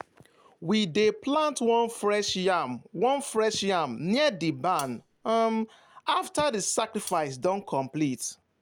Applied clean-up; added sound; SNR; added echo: none; Cutlery, silverware; 19 dB; none.